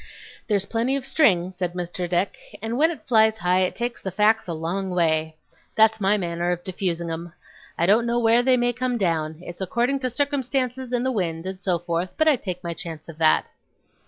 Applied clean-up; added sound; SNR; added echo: none; none; none; none.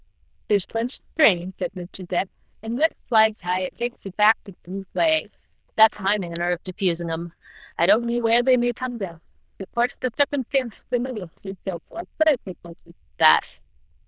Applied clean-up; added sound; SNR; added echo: neural diffusion model UNIVERSE++.